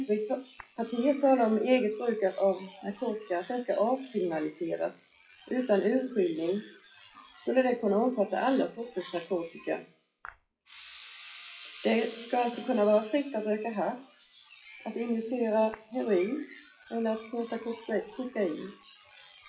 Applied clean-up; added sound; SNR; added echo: classical method WPE with log-MMSE.